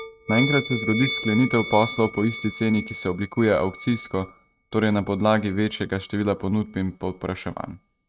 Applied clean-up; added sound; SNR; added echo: neural mask model RNNoise.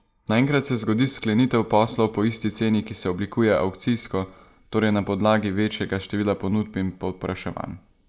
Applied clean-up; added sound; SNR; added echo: neural mask model Resemble Enhance denoiser.